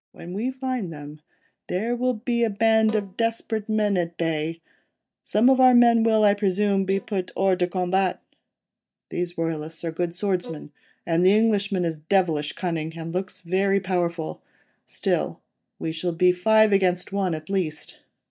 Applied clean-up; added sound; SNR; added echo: neural mask model DeepFilterNet 3.